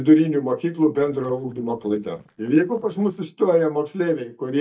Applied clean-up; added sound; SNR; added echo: neural mask model DeepFilterNet 3.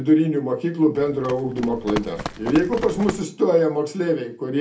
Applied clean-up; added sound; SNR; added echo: none; Run; 11 dB; reverberation time 0.3 s.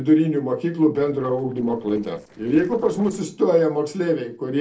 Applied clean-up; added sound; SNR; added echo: neural separator model SepFormer DNS4.